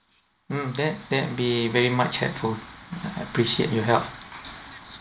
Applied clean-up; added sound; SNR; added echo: none; none; none; none.